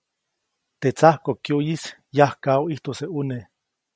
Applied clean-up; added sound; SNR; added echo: none; none; none; none.